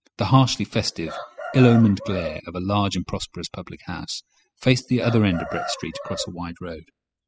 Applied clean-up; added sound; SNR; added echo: classical method spectral subtraction.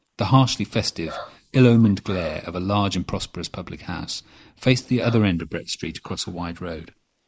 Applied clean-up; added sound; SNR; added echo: neural mask model Resemble Enhance denoiser.